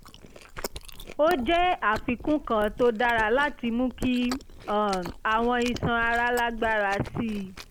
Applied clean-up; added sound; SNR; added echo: none; Chewing, mastication; 13 dB; none.